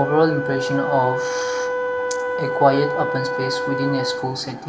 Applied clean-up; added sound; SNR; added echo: none; Wind instrument, woodwind instrument; 2 dB; reverberation time 0.9 s.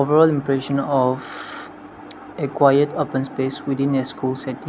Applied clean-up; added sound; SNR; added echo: none; none; none; none.